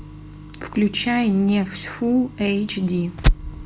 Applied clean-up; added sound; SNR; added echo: none; none; none; none.